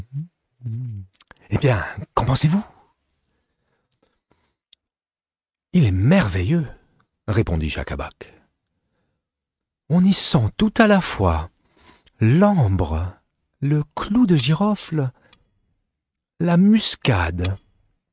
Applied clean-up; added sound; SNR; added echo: neural mask model RNNoise.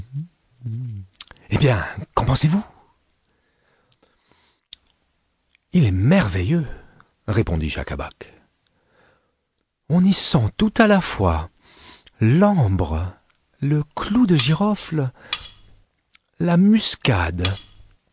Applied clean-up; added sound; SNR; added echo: none; Cutlery, silverware; 6 dB; none.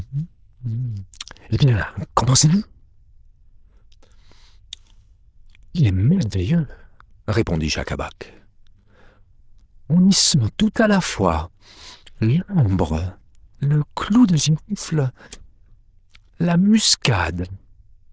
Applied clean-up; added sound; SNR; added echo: neural diffusion model UNIVERSE++.